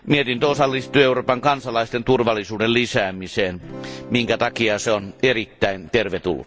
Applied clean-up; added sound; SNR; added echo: none; Acoustic guitar / Strum; 18 dB; none.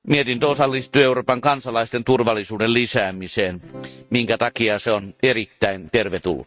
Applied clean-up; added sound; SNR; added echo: neural mask model RNNoise.